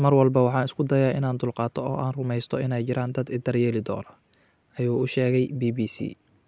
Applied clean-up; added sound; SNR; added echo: none; none; none; none.